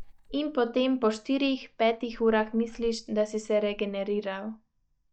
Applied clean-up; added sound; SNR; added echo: neural mask model DeepFilterNet 3.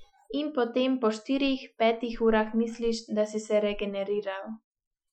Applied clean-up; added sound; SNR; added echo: classical method Wiener filter.